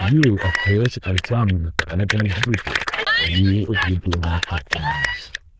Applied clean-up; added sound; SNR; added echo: neural diffusion model UNIVERSE++.